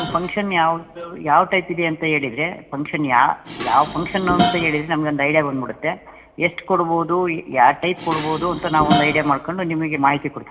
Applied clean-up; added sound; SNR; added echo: none; Dishes, pots, and pans; 9 dB; reverberation time 0.8 s.